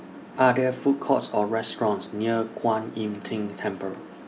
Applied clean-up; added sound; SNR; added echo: none; none; none; none.